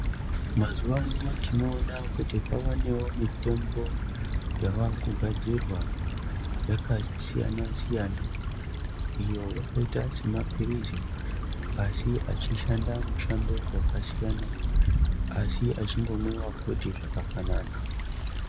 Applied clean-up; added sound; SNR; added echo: none; Stream / Trickle, dribble / Traffic noise, roadway noise; -2 dB; none.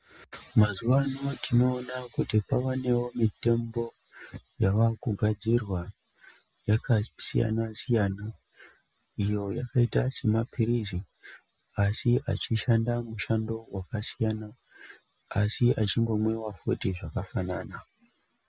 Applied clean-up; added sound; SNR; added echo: none; none; none; none.